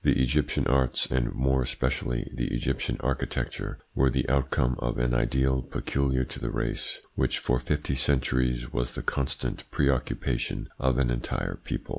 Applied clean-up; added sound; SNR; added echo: none; none; none; none.